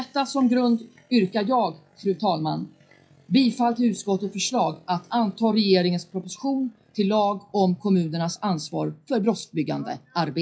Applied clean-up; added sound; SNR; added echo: classical method WPE with log-MMSE.